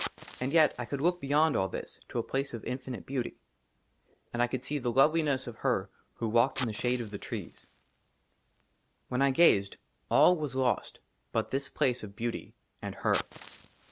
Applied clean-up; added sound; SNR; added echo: none; Fire; 15 dB; none.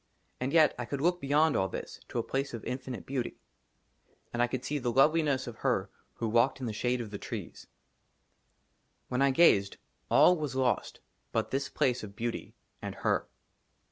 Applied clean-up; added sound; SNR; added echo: none; none; none; none.